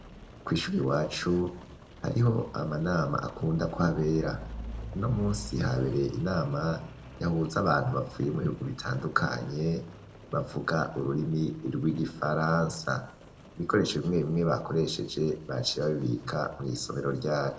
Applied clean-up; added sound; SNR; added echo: none; Rain; 16 dB; reverberation time 0.6 s.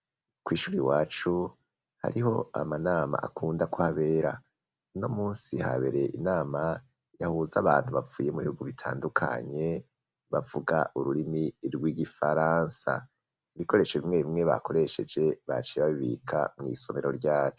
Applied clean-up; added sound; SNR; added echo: none; none; none; none.